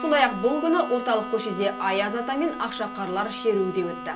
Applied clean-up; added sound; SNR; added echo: none; Bowed string instrument; 10 dB; reverberation time 0.2 s.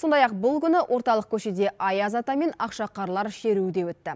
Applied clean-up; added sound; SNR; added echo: none; none; none; none.